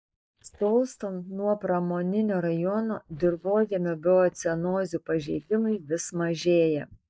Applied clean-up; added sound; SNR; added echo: neural mask model DeepFilterNet 3.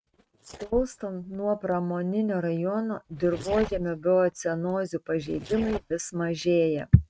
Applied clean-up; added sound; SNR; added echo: neural mask model RNNoise.